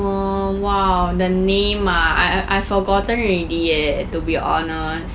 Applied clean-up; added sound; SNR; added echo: none; none; none; none.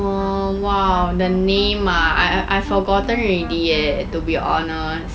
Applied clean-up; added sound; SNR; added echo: none; Wind instrument, woodwind instrument; 16 dB; none.